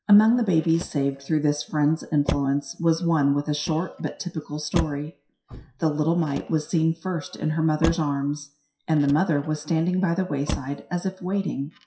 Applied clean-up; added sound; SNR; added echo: classical method WPE with log-MMSE.